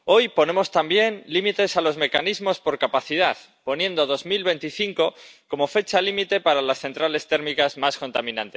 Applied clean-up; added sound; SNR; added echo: none; none; none; none.